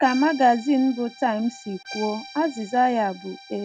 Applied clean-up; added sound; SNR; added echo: none; Accordion; 18 dB; none.